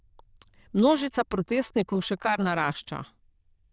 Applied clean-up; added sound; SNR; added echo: neural diffusion model UNIVERSE++.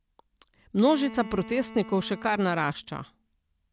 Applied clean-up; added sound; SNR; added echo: none; Bowed string instrument; 16 dB; none.